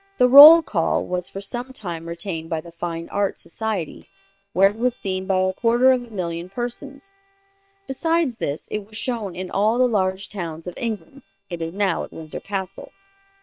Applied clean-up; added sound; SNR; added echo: neural separator model SepFormer WHAM!.